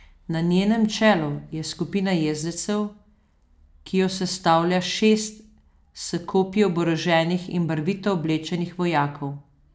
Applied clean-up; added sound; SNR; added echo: none; none; none; none.